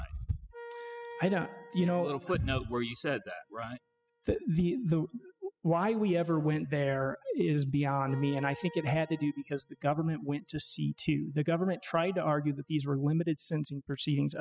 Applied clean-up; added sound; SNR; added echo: classical method spectral subtraction.